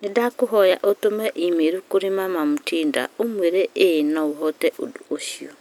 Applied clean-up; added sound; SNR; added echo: none; none; none; none.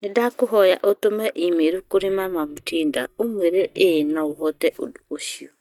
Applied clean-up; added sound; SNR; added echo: neural mask model DeepFilterNet 3.